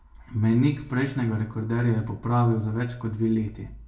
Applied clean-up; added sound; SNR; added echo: none; none; none; reverberation time 0.2 s.